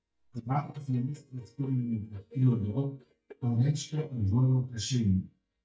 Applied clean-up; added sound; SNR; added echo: neural mask model DeepFilterNet 3.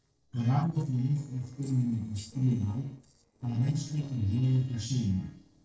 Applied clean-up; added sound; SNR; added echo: neural separator model SepFormer DNS4.